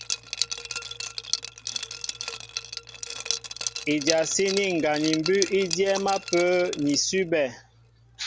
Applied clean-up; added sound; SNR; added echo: none; Liquid; 7 dB; none.